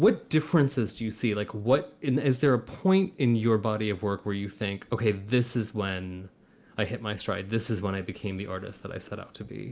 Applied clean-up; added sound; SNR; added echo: neural mask model Resemble Enhance denoiser.